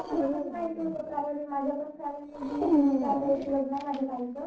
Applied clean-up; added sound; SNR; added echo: neural separator model SepFormer DNS4.